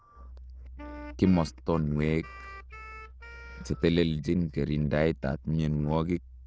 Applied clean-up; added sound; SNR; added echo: neural diffusion model UNIVERSE++.